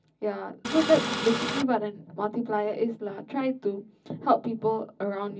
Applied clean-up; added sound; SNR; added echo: none; Printer; 2 dB; reverberation time 0.4 s.